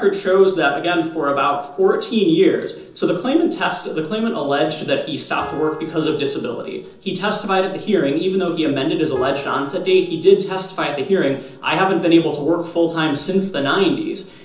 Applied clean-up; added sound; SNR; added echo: neural separator model SepFormer DNS4.